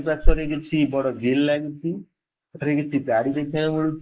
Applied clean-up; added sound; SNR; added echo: neural mask model Resemble Enhance denoiser.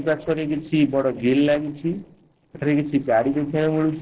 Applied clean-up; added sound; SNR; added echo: neural separator model SepFormer DNS4.